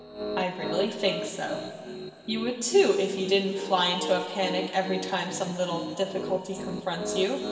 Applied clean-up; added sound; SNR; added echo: none; Piano; 8 dB; reverberation time 2.6 s.